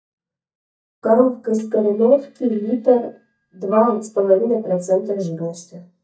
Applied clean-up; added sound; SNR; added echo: neural mask model DeepFilterNet 3.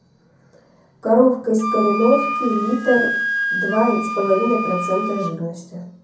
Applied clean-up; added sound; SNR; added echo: none; Wind instrument, woodwind instrument; 5 dB; reverberation time 0.6 s.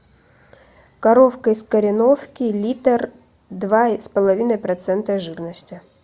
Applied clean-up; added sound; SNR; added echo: none; none; none; none.